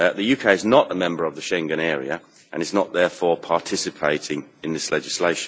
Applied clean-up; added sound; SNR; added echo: none; none; none; none.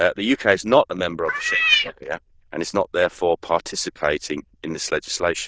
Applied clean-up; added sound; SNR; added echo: neural diffusion model UNIVERSE++.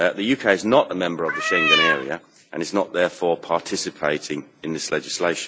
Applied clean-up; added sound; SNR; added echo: none; Cat; -3 dB; none.